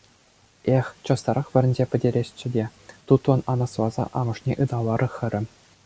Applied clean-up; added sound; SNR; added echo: none; none; none; none.